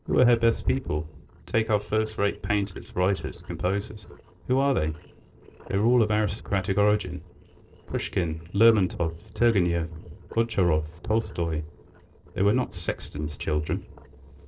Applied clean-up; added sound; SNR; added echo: neural separator model SepFormer DNS4.